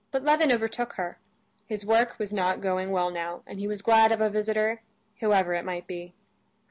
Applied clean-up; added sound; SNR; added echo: none; none; none; none.